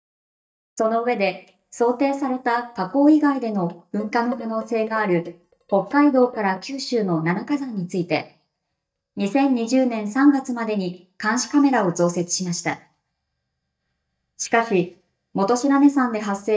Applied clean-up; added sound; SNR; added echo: neural mask model DeepFilterNet 3.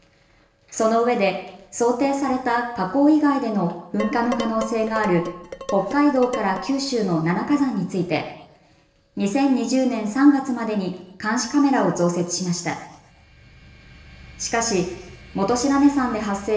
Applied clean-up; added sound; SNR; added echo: none; Dishes, pots, and pans; 12 dB; reverberation time 0.8 s.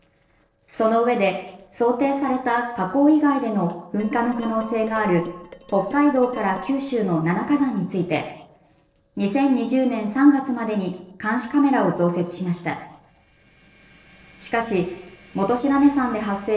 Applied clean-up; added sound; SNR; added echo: neural separator model SepFormer DNS4.